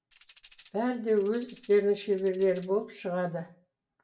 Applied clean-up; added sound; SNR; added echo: none; Tambourine; 19 dB; reverberation time 0.2 s.